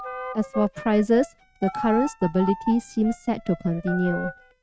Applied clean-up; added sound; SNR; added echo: neural mask model RNNoise.